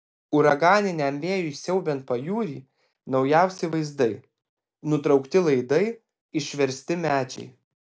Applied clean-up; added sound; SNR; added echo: none; none; none; none.